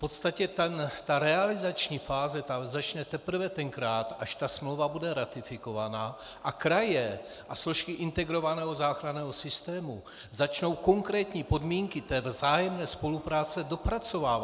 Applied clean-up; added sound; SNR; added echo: none; none; none; none.